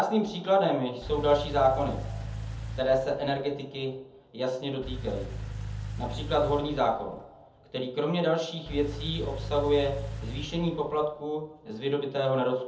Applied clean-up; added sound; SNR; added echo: none; Engine / Car; 9 dB; reverberation time 0.7 s.